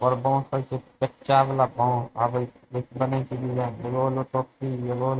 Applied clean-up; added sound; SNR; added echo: neural mask model RNNoise.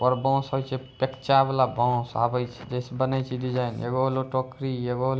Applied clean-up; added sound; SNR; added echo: none; none; none; none.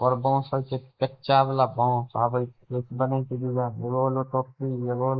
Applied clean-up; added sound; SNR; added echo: neural mask model Resemble Enhance denoiser.